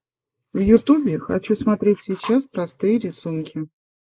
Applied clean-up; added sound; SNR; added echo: neural mask model Resemble Enhance denoiser.